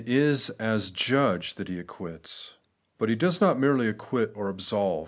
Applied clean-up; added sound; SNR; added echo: none; none; none; none.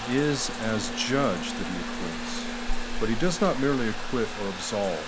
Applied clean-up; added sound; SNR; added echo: none; Trickle, dribble / Bathtub (filling or washing) / Water tap, faucet; 2 dB; none.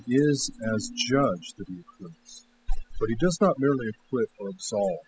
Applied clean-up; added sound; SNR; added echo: classical method spectral subtraction.